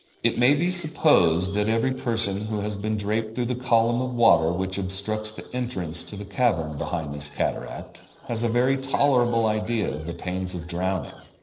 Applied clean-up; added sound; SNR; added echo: neural separator model SepFormer DNS4.